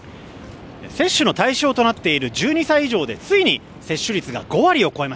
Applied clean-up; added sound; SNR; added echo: none; none; none; none.